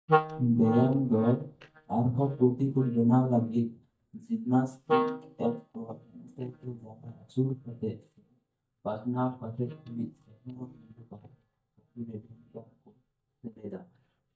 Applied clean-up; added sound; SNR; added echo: neural mask model DeepFilterNet 3.